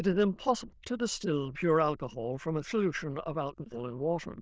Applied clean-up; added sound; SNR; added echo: neural diffusion model UNIVERSE++.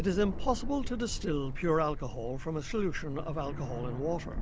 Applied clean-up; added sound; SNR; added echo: none; Aircraft + Crackle; 4 dB; none.